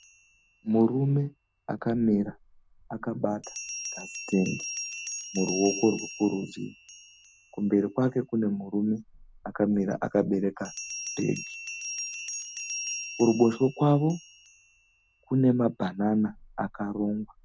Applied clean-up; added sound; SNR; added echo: none; Bell; 13 dB; none.